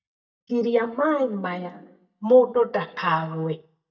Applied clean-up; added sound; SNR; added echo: neural mask model DeepFilterNet 3.